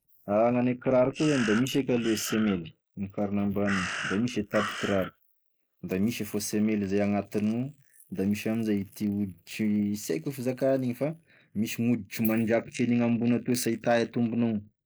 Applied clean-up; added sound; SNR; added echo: neural mask model Resemble Enhance denoiser.